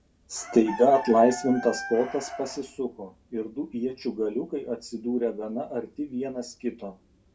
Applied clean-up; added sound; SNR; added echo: none; Chicken, rooster; 15 dB; reverberation time 0.2 s.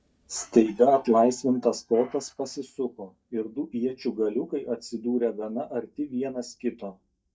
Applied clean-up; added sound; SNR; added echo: neural mask model DeepFilterNet 3.